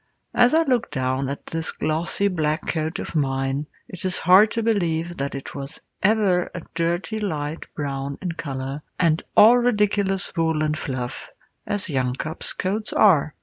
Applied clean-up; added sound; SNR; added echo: none; none; none; none.